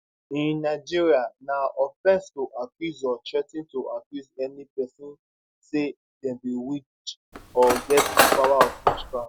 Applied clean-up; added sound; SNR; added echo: none; Cutlery, silverware; -3 dB; none.